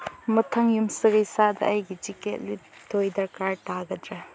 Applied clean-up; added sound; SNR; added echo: none; none; none; none.